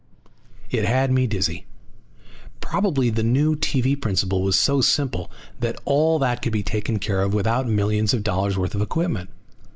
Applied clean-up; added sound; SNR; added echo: neural mask model Resemble Enhance denoiser.